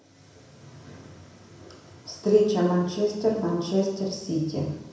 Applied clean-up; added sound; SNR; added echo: none; none; none; reverberation time 0.8 s.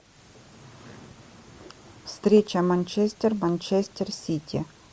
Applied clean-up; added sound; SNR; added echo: none; none; none; none.